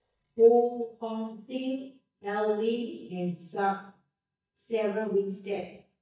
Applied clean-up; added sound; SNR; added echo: neural mask model DeepFilterNet 3.